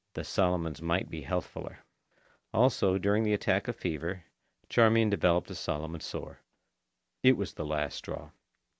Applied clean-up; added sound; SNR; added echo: none; none; none; none.